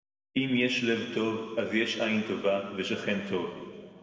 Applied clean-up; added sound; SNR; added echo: none; none; none; reverberation time 2.2 s.